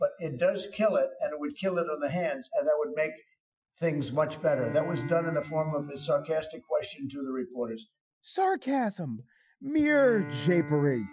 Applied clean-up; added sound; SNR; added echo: classical method Wiener filter.